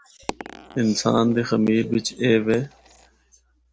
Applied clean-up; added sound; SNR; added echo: none; Coin (dropping); 19 dB; none.